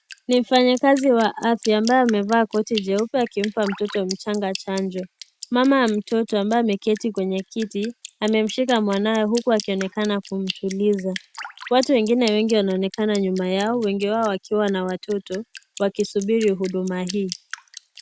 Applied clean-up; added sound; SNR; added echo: none; Drip; 18 dB; none.